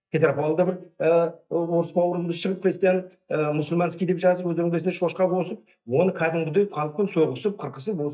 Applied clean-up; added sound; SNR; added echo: neural mask model DeepFilterNet 3.